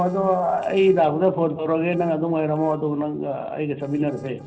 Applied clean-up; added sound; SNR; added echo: neural separator model SepFormer DNS4.